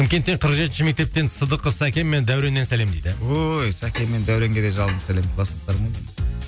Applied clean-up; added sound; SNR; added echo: none; Clock; 14 dB; none.